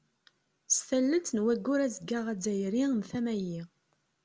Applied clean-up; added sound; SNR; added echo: none; none; none; none.